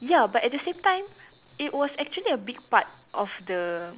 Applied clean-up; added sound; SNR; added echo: none; none; none; none.